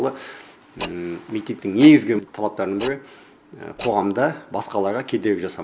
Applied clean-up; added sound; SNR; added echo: none; Tick-tock; 17 dB; none.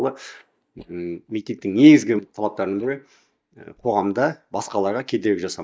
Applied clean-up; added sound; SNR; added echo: neural mask model DeepFilterNet 3.